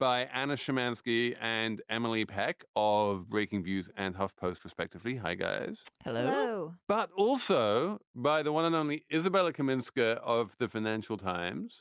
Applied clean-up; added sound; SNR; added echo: none; none; none; none.